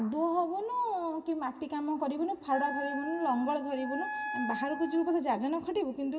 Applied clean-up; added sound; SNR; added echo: none; Wind instrument, woodwind instrument; 7 dB; reverberation time 2.4 s.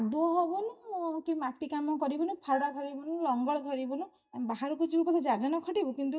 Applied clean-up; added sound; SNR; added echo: neural mask model DeepFilterNet 3.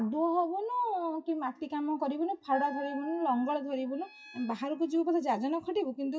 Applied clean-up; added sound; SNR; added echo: classical method WPE with log-MMSE.